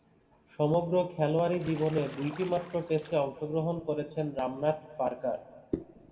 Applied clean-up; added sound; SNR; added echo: none; Bathtub (filling or washing) / Splash, splatter; 18 dB; reverberation time 1.5 s.